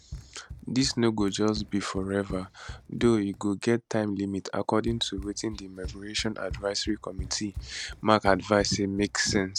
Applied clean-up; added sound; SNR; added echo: none; Run; 15 dB; none.